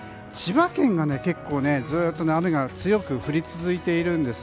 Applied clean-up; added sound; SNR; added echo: none; none; none; none.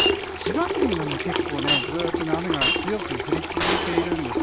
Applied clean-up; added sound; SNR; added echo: none; Shatter + Sink (filling or washing) / Water tap, faucet; -5 dB; none.